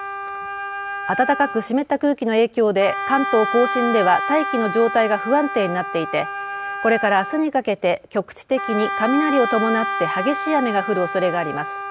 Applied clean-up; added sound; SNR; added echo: none; Wind instrument, woodwind instrument; 6 dB; none.